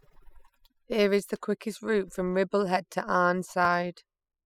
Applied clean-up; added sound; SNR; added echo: classical method spectral subtraction.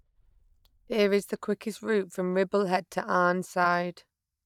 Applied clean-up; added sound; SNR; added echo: neural mask model DeepFilterNet 3.